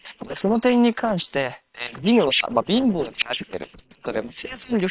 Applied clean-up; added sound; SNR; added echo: neural separator model SepFormer WHAM!.